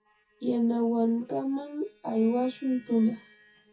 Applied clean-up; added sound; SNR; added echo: classical method WPE with log-MMSE.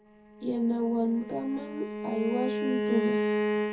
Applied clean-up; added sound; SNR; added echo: none; Bowed string instrument; 0 dB; reverberation time 0.3 s.